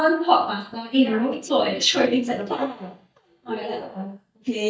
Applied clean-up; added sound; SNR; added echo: neural mask model DeepFilterNet 3.